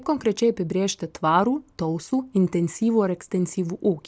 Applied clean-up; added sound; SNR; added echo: none; none; none; none.